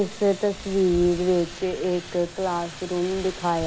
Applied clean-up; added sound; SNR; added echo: none; Fire; 17 dB; none.